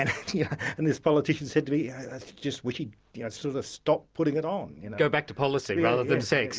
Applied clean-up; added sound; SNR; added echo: none; none; none; none.